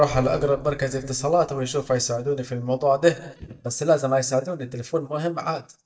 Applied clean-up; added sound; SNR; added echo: neural mask model DeepFilterNet 3.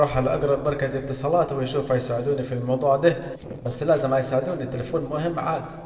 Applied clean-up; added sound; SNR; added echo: neural separator model SepFormer DNS4.